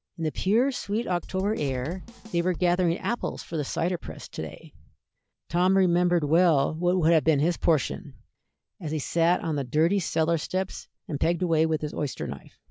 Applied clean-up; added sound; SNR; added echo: none; Drum / Drum kit; 14 dB; none.